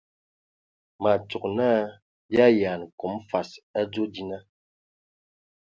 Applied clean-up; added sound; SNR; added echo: none; none; none; none.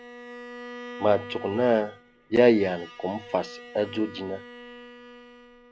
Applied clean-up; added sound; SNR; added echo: none; Bowed string instrument; 16 dB; none.